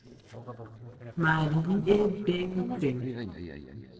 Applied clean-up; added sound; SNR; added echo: neural separator model SepFormer DNS4.